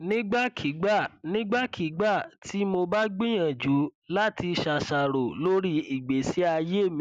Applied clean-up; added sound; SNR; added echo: none; none; none; none.